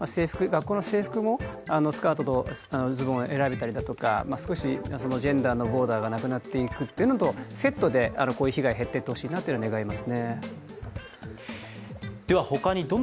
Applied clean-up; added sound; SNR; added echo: none; none; none; none.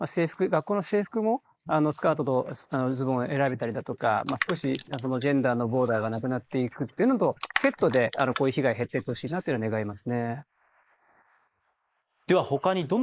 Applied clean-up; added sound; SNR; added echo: neural mask model Resemble Enhance denoiser.